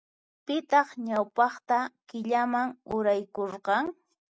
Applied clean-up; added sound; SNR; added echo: none; none; none; none.